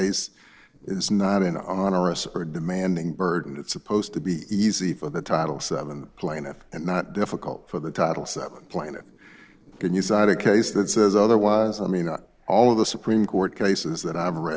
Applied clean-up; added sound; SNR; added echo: neural separator model SepFormer DNS4.